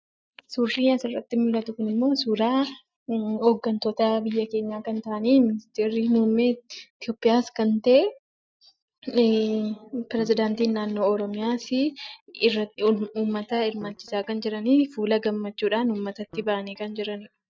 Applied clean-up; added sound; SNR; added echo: neural mask model DeepFilterNet 3.